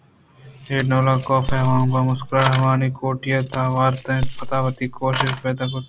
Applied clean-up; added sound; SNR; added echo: none; Keys jangling; 6 dB; none.